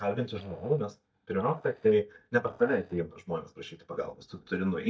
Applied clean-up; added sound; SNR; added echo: neural mask model DeepFilterNet 3.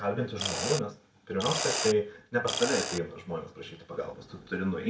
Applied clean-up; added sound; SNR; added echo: none; Mechanisms; 3 dB; reverberation time 0.3 s.